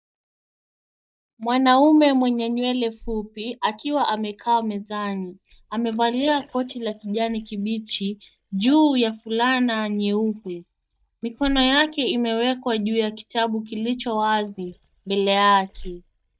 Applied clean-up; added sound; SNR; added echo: neural mask model DeepFilterNet 3.